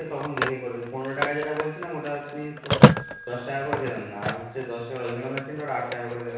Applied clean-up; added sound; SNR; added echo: none; Telephone; -5 dB; reverberation time 1.1 s.